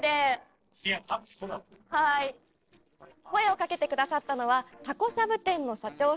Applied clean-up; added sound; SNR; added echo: neural separator model SepFormer DNS4.